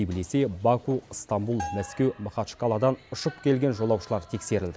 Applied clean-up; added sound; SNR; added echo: none; Bell; 15 dB; none.